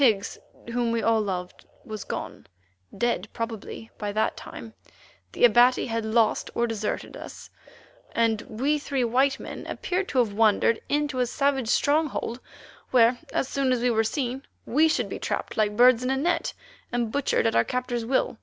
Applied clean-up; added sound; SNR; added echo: none; none; none; none.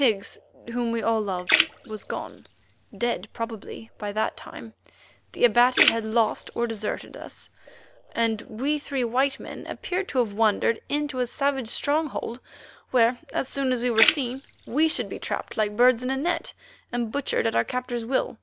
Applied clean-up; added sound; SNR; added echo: none; Splash, splatter; 5 dB; none.